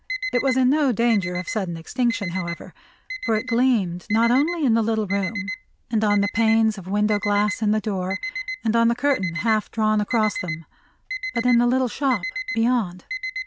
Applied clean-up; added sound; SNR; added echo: none; Alarm; 10 dB; none.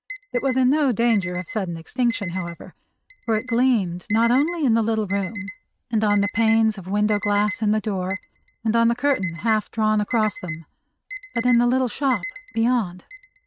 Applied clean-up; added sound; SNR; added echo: neural mask model RNNoise.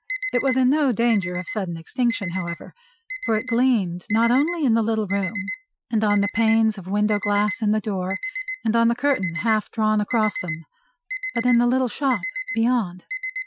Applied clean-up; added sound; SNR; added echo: classical method Wiener filter.